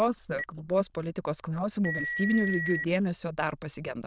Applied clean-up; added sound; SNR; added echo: neural diffusion model UNIVERSE++.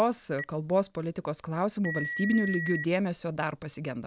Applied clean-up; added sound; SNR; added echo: none; Telephone; 9 dB; none.